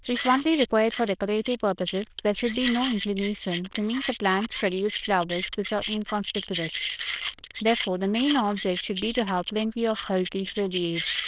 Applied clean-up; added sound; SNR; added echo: neural diffusion model UNIVERSE++.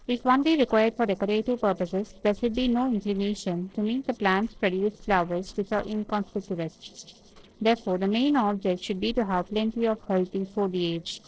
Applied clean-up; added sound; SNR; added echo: neural separator model SepFormer DNS4.